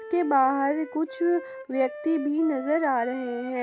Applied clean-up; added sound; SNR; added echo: none; Wind instrument, woodwind instrument; 15 dB; none.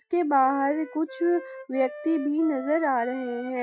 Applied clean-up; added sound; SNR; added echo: classical method Wiener filter.